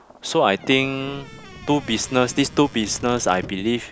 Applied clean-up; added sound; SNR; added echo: none; Thunder + Squeak / Wood; 17 dB; none.